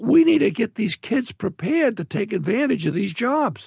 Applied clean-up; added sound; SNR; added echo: none; none; none; none.